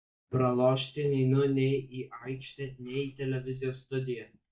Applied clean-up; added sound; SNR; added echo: neural mask model DeepFilterNet 3.